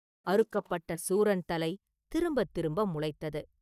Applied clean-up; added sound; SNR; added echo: neural mask model DeepFilterNet 3.